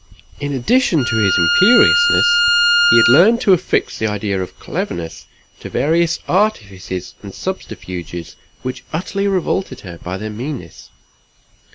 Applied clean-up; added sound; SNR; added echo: none; Bowed string instrument; -3 dB; none.